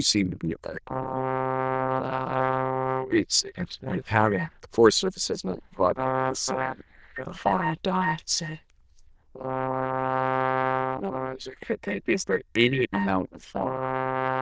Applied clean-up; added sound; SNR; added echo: neural diffusion model UNIVERSE++.